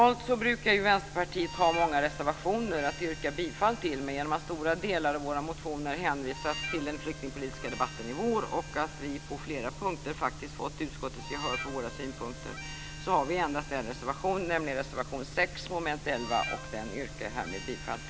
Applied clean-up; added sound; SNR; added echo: none; Harmonica; 15 dB; none.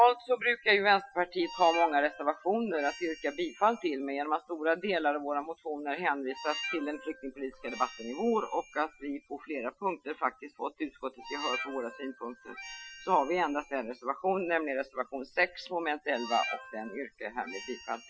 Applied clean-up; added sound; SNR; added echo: classical method Wiener filter.